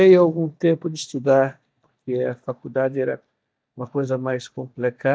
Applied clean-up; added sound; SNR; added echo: neural mask model DeepFilterNet 3.